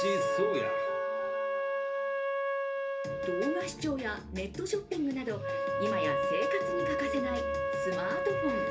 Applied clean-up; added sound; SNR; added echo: none; Wind instrument, woodwind instrument; -3 dB; reverberation time 0.3 s.